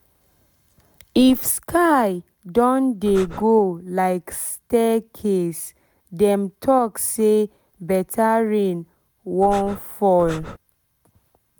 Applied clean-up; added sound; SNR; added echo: none; Breathing; 12 dB; none.